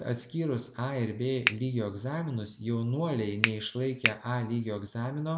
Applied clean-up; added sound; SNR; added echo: none; Finger snapping; -2 dB; none.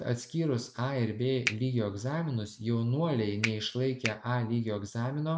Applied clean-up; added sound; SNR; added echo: neural mask model RNNoise.